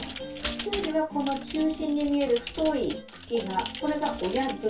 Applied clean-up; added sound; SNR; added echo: none; Computer keyboard; 11 dB; reverberation time 0.2 s.